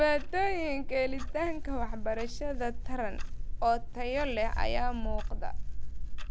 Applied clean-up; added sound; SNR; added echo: none; Clock; -2 dB; none.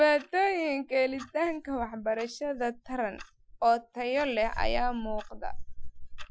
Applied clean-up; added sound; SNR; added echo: classical method Wiener filter.